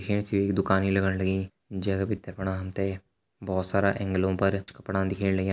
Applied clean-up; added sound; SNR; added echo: none; none; none; none.